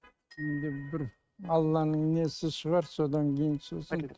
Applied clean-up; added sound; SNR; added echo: neural mask model RNNoise.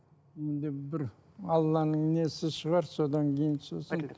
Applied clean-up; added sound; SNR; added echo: none; none; none; none.